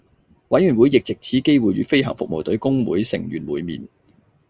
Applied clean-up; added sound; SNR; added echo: none; none; none; none.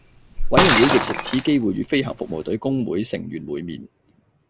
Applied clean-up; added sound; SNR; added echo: none; Shatter; -1 dB; none.